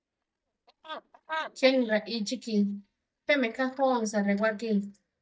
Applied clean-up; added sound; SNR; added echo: neural mask model DeepFilterNet 3.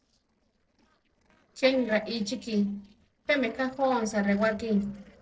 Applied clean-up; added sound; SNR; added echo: neural separator model SepFormer DNS4.